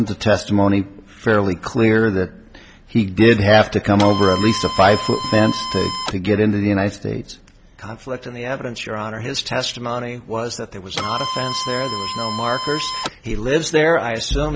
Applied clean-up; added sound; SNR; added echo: none; Printer; 6 dB; none.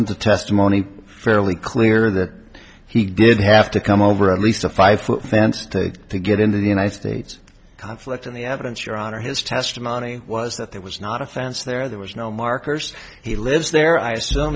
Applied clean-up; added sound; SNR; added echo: none; none; none; none.